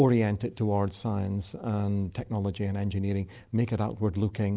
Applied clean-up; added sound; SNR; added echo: none; none; none; none.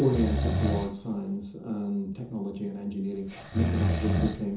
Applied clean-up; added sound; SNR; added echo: none; Breathing; 1 dB; reverberation time 0.6 s.